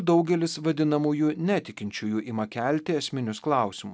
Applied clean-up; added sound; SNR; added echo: none; none; none; none.